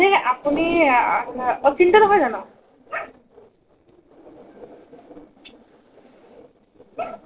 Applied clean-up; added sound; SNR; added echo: neural separator model SepFormer DNS4.